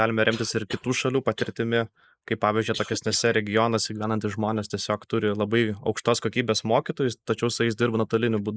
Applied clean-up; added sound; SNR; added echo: neural mask model Resemble Enhance denoiser.